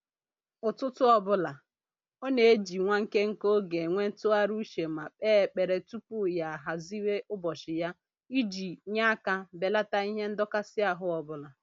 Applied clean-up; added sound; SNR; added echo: none; none; none; none.